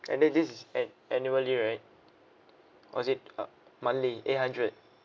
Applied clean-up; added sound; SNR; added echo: none; none; none; none.